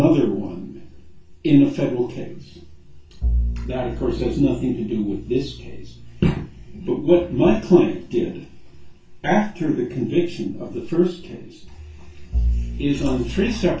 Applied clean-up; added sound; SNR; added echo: none; Bowed string instrument; 9 dB; reverberation time 0.2 s.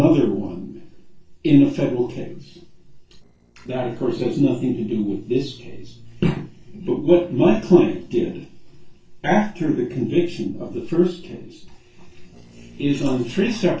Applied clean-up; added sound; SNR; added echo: neural separator model SepFormer DNS4.